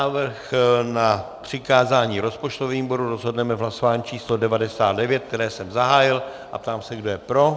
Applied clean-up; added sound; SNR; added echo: none; none; none; none.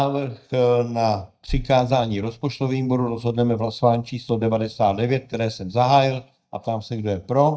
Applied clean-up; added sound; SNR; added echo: neural mask model DeepFilterNet 3.